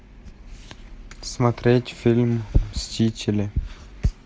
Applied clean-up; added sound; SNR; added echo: none; none; none; none.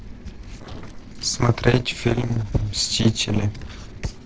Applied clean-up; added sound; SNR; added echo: neural separator model SepFormer DNS4.